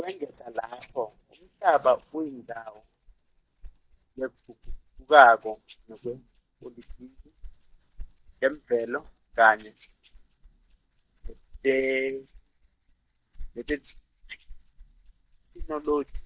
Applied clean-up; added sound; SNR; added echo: neural mask model DeepFilterNet 3.